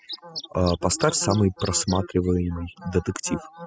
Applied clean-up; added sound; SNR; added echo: classical method spectral subtraction.